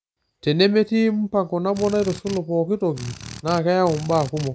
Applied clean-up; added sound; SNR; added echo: none; Drill; 15 dB; none.